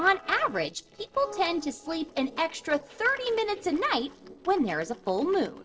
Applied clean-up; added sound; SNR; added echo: neural separator model SepFormer DNS4.